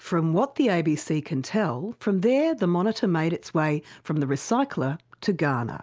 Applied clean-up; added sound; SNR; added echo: none; none; none; none.